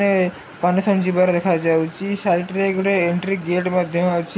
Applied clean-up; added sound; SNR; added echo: none; none; none; none.